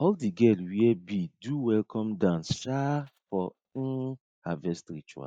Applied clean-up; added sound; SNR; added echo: neural mask model DeepFilterNet 3.